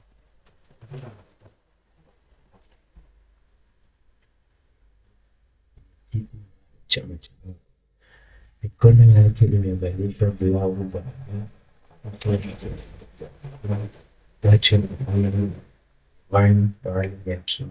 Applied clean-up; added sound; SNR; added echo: neural mask model DeepFilterNet 3.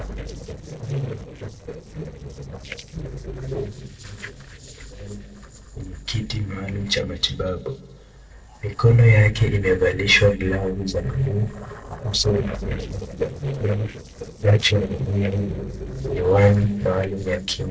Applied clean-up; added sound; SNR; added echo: neural separator model SepFormer DNS4.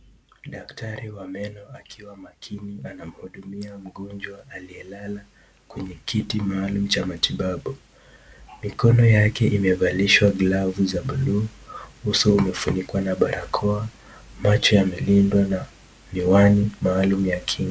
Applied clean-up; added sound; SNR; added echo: none; none; none; none.